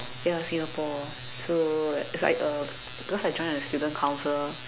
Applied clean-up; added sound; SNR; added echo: none; none; none; none.